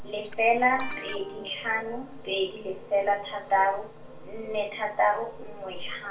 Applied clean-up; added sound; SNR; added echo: none; Guitar; 12 dB; reverberation time 0.4 s.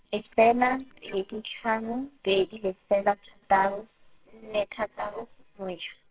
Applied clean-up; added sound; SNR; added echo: neural separator model SepFormer WHAMR!.